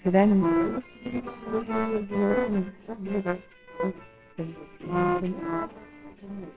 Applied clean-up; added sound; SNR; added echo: neural separator model SepFormer WHAMR!.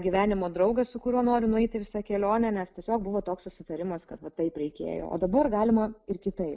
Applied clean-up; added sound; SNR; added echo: none; none; none; none.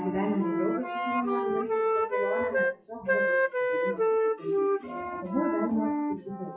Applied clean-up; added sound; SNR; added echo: classical method WPE with log-MMSE.